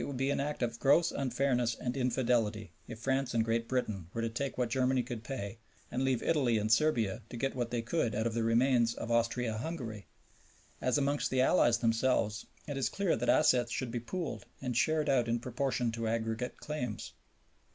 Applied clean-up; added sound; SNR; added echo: none; none; none; none.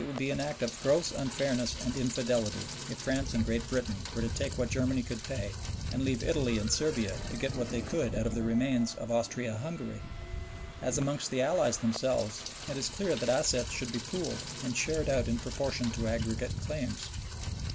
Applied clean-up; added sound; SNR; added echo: none; Rain; 6 dB; none.